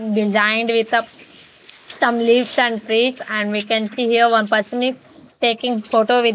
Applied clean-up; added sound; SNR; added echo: neural mask model Resemble Enhance denoiser.